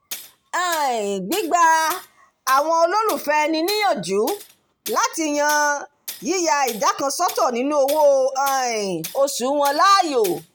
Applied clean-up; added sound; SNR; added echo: none; Tools; 18 dB; none.